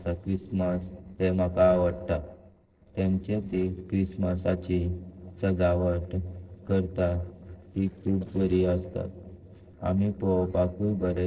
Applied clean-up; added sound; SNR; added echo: neural separator model SepFormer DNS4.